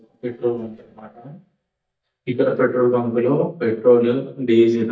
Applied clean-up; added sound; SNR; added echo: neural mask model DeepFilterNet 3.